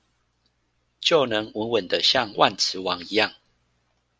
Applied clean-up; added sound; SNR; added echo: none; none; none; none.